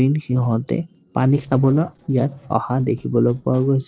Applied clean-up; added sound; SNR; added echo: neural separator model SepFormer DNS4.